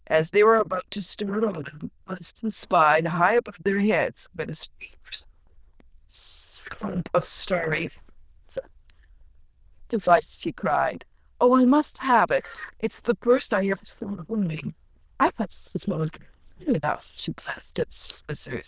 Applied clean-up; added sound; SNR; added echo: neural diffusion model UNIVERSE++.